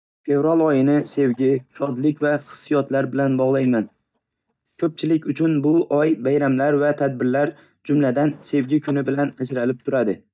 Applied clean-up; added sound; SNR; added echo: neural mask model DeepFilterNet 3.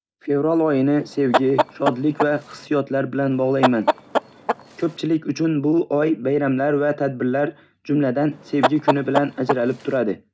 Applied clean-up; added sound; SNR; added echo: none; Chicken, rooster; 3 dB; none.